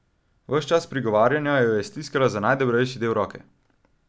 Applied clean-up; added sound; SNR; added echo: none; none; none; none.